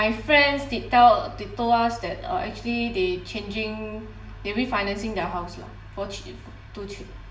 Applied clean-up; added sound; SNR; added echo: none; none; none; reverberation time 0.6 s.